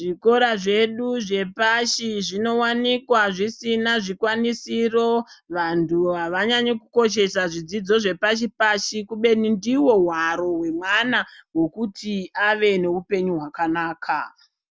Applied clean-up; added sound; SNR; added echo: none; none; none; none.